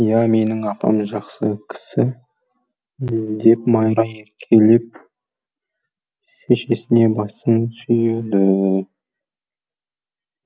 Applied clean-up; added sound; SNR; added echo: none; none; none; none.